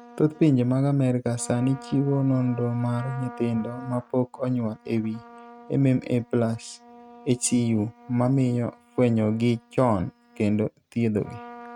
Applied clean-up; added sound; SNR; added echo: neural mask model RNNoise.